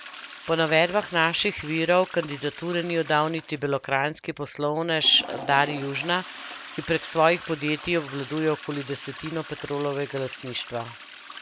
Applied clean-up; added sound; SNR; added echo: none; Toilet flush; 15 dB; none.